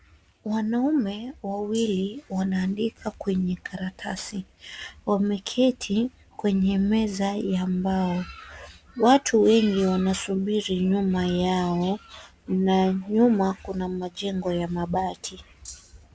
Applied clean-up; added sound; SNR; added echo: none; Rattle (instrument); 20 dB; none.